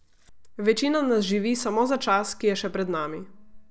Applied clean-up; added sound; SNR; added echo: neural separator model SepFormer DNS4.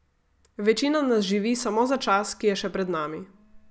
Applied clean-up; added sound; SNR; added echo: none; none; none; none.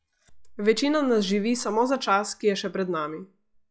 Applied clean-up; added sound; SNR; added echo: classical method log-MMSE.